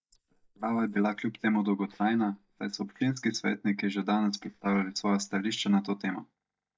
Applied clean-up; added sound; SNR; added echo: neural mask model DeepFilterNet 3.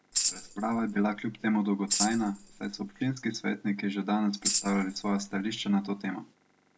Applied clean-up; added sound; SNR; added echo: none; Tambourine; 5 dB; none.